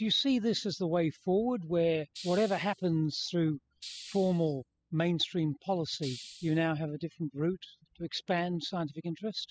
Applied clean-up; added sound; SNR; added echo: classical method spectral subtraction.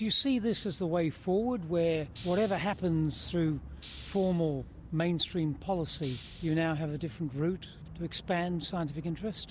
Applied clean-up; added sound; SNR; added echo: none; Hiss; 18 dB; none.